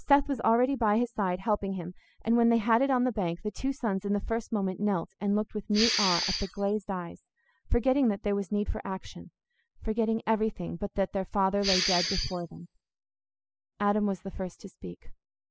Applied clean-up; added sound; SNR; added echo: classical method spectral subtraction.